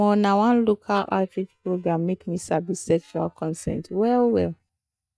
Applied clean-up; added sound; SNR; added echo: neural mask model DeepFilterNet 3.